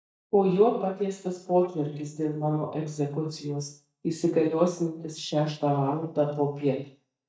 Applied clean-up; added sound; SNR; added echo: neural mask model DeepFilterNet 3.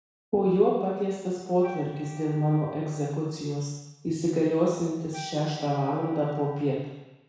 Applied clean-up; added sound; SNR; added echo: none; Wind instrument, woodwind instrument; 19 dB; reverberation time 1.1 s.